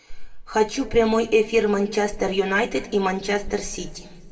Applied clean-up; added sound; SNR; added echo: none; none; none; reverberation time 1.4 s.